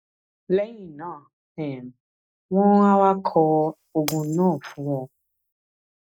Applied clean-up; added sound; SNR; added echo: neural mask model DeepFilterNet 3.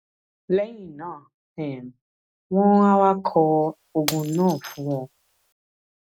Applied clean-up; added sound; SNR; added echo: none; Shatter; 16 dB; none.